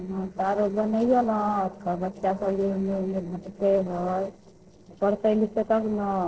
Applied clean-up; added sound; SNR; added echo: neural separator model SepFormer DNS4.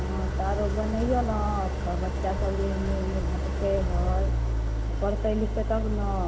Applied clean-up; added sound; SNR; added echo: none; Idling; -3 dB; none.